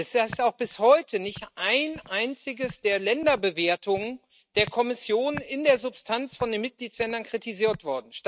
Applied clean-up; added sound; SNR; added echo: neural mask model RNNoise.